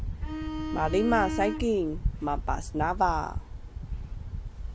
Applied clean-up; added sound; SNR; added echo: none; Bowed string instrument; 6 dB; none.